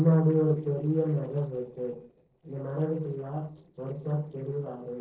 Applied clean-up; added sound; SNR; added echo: neural separator model SepFormer DNS4.